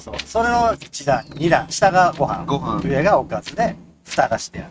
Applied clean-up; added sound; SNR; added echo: neural mask model RNNoise.